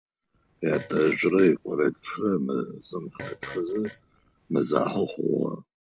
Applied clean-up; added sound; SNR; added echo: neural separator model SepFormer DNS4.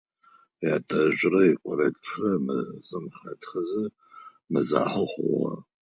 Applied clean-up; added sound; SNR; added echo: none; none; none; none.